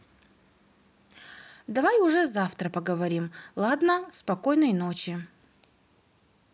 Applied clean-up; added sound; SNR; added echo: none; none; none; none.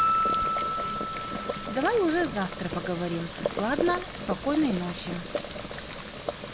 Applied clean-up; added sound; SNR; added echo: none; Boiling + Piano; 1 dB; none.